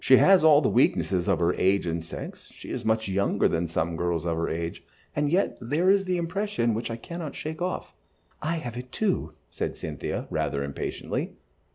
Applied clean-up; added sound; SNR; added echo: none; none; none; none.